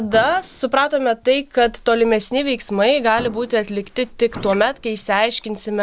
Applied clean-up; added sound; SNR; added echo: none; Chink, clink + Explosion; 18 dB; none.